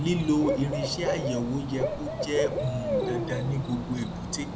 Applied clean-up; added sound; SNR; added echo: none; Cricket / Bird; 2 dB; none.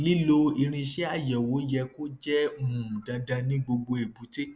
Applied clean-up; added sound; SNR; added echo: none; none; none; none.